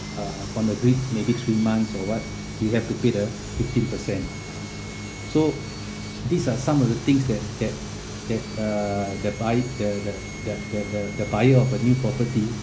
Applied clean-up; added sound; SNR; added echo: none; Sawing; 17 dB; none.